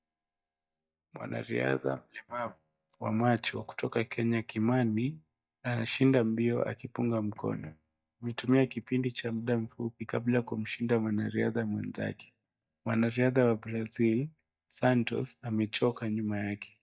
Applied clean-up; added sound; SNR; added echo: neural mask model DeepFilterNet 3.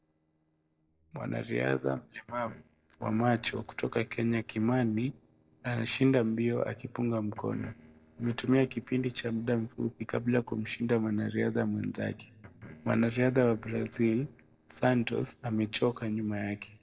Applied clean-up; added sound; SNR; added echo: neural separator model SepFormer DNS4.